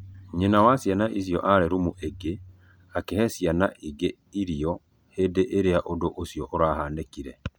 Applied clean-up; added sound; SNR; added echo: none; none; none; none.